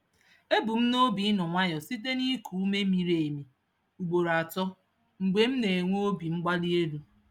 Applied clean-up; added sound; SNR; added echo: none; none; none; none.